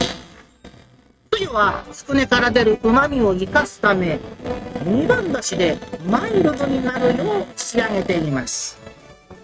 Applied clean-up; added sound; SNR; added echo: neural mask model RNNoise.